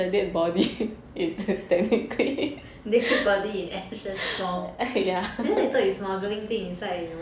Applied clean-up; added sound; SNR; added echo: none; none; none; none.